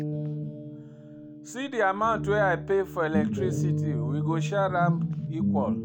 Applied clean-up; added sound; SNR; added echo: none; Guitar; 0 dB; none.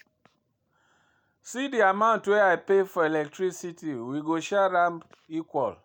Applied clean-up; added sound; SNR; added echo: none; none; none; none.